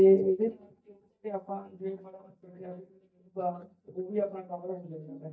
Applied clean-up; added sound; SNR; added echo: neural mask model DeepFilterNet 3.